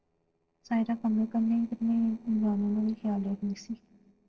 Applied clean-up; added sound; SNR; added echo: neural separator model SepFormer DNS4.